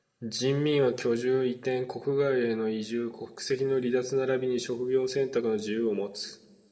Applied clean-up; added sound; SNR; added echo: none; none; none; reverberation time 1.0 s.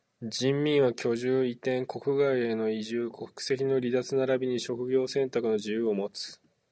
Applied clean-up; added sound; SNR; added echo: none; none; none; none.